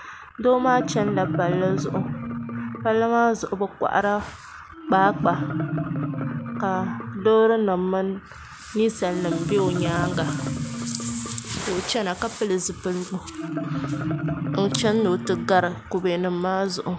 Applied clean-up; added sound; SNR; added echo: none; Marimba, xylophone; 6 dB; none.